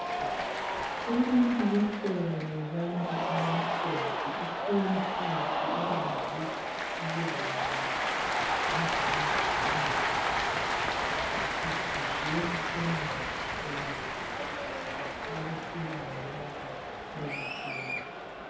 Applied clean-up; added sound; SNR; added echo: none; Cheering; -3 dB; reverberation time 0.9 s.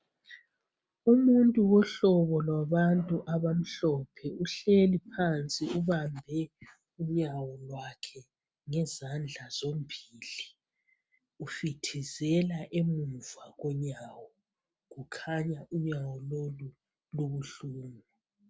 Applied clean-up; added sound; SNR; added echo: none; none; none; none.